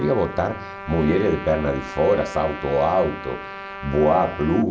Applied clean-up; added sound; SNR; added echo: none; Trumpet; 13 dB; none.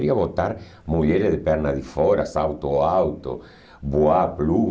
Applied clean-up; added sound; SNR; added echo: none; none; none; none.